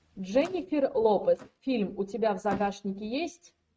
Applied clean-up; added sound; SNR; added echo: neural mask model RNNoise.